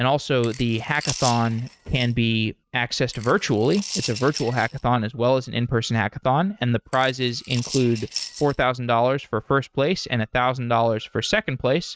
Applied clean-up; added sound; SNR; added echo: neural mask model RNNoise.